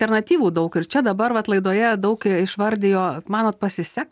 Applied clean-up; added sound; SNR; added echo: none; none; none; none.